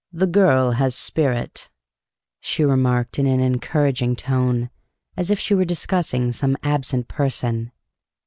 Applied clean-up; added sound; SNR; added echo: none; none; none; none.